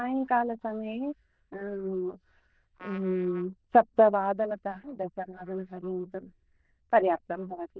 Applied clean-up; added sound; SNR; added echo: neural diffusion model UNIVERSE++.